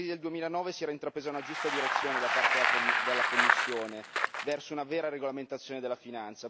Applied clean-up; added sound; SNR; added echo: none; Bicycle; -4 dB; none.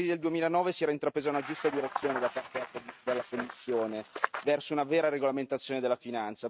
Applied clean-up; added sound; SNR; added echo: neural mask model RNNoise.